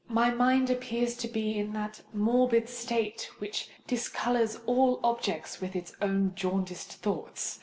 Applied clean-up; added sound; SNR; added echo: none; none; none; none.